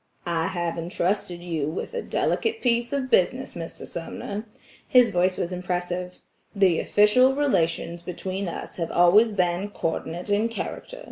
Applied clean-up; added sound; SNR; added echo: neural mask model Resemble Enhance denoiser.